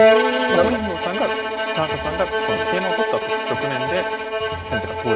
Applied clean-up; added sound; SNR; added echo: none; Bowed string instrument; -4 dB; none.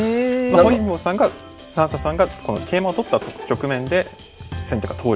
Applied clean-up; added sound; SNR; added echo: none; none; none; none.